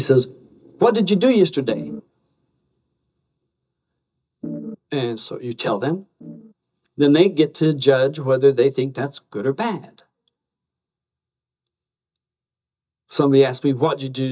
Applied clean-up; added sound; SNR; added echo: neural mask model DeepFilterNet 3.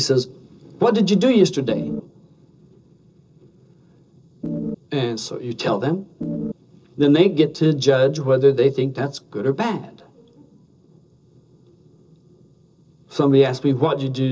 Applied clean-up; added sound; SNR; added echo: neural separator model SepFormer DNS4.